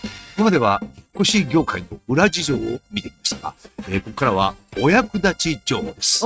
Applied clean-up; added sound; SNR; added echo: neural mask model RNNoise.